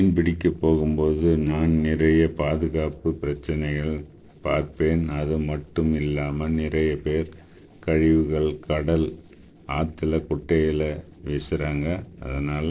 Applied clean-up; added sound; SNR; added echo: neural separator model SepFormer DNS4.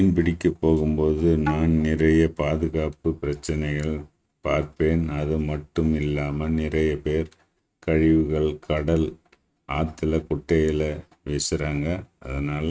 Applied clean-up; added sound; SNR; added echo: neural mask model RNNoise.